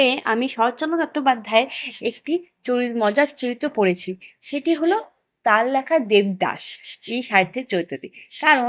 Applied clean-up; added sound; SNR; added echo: neural mask model DeepFilterNet 3.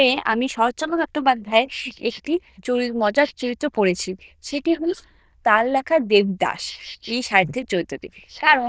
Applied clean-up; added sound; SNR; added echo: neural diffusion model UNIVERSE++.